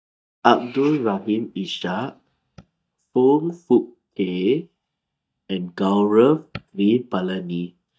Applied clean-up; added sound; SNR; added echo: neural mask model DeepFilterNet 3.